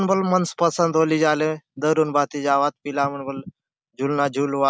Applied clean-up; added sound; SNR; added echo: none; none; none; none.